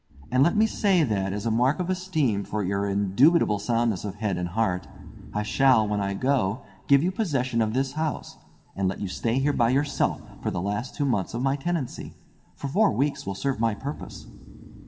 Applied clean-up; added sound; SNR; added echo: none; Breathing; 20 dB; reverberation time 1.3 s.